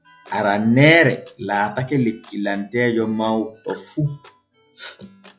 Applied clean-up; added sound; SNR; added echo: classical method log-MMSE.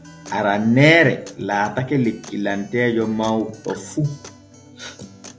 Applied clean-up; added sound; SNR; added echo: none; Acoustic guitar; 20 dB; none.